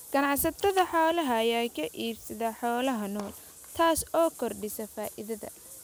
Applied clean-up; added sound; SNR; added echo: none; Bathtub (filling or washing) / Water; 18 dB; none.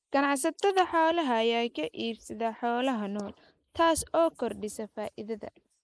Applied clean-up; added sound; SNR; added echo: neural mask model Resemble Enhance denoiser.